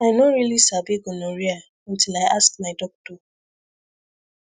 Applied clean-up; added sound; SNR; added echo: none; none; none; none.